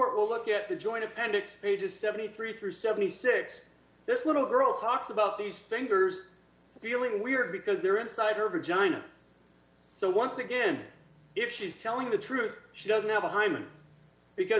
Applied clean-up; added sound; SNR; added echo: none; none; none; none.